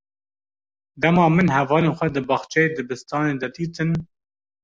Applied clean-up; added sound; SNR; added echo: none; none; none; none.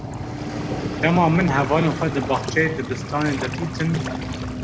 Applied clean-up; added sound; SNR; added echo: none; Waves, surf; 5 dB; reverberation time 1.0 s.